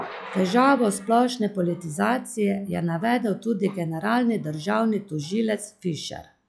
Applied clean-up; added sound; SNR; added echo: classical method log-MMSE.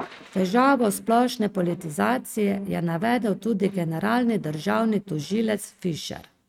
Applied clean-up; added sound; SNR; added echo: neural mask model RNNoise.